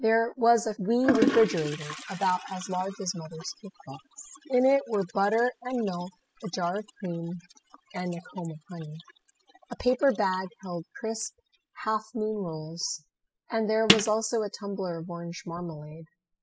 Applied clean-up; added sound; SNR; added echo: classical method spectral subtraction.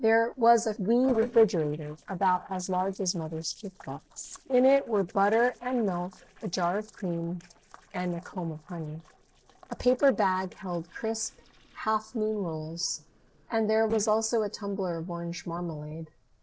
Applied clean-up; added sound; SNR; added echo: neural separator model SepFormer DNS4.